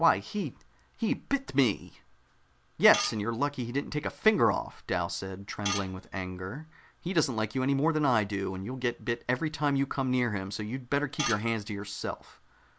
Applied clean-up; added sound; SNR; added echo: none; Tools; 8 dB; none.